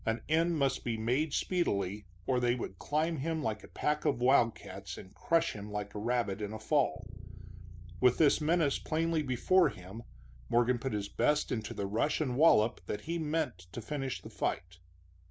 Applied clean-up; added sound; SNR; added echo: none; Bass guitar; 19 dB; none.